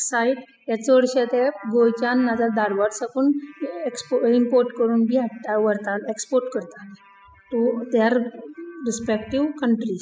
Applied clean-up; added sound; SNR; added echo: classical method spectral subtraction.